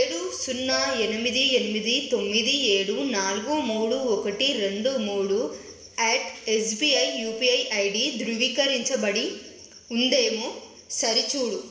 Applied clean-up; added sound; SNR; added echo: none; Marimba, xylophone; 17 dB; reverberation time 1.2 s.